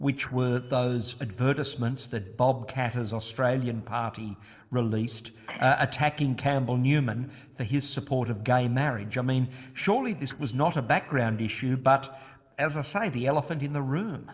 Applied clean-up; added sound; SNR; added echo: neural separator model SepFormer DNS4.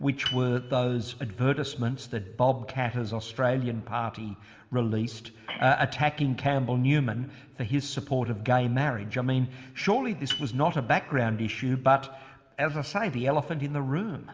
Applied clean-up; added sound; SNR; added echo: none; Piano; 12 dB; reverberation time 1.1 s.